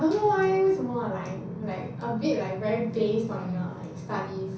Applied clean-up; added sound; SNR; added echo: none; none; none; reverberation time 0.6 s.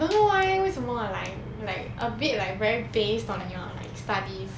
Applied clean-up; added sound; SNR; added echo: none; none; none; none.